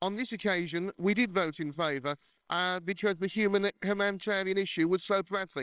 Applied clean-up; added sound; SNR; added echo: neural separator model SepFormer WHAMR!.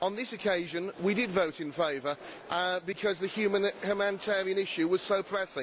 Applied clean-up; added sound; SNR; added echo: none; none; none; none.